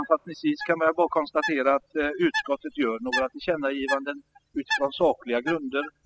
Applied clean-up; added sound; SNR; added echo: classical method spectral subtraction.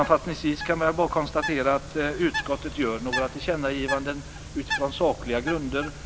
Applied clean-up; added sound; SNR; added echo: none; Bird; 10 dB; none.